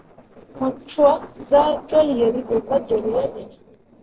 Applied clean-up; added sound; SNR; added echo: neural separator model SepFormer DNS4.